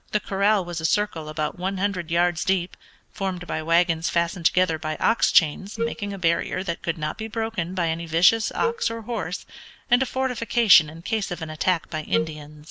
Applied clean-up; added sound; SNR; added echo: none; Wind instrument, woodwind instrument; 4 dB; none.